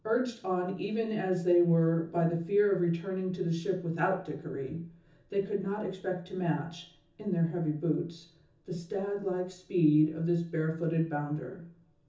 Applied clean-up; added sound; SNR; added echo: none; none; none; reverberation time 0.6 s.